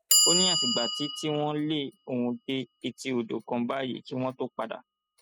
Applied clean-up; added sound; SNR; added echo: classical method spectral subtraction.